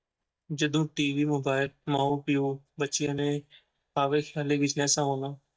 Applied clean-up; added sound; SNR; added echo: neural mask model DeepFilterNet 3.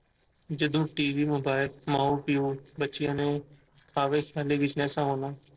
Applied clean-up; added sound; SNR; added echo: neural separator model SepFormer DNS4.